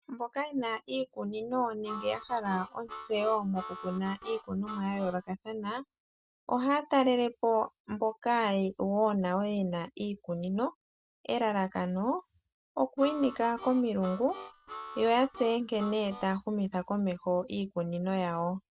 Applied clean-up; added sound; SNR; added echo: none; Harmonica; 13 dB; none.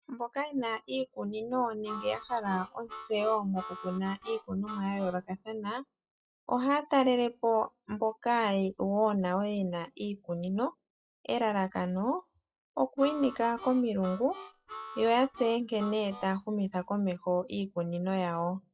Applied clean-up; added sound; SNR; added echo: classical method log-MMSE.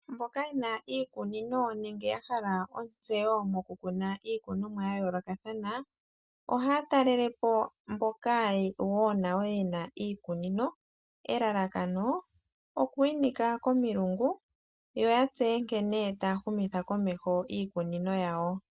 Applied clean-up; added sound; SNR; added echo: none; none; none; none.